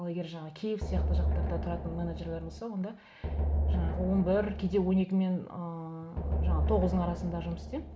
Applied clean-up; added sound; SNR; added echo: none; Drum; -1 dB; none.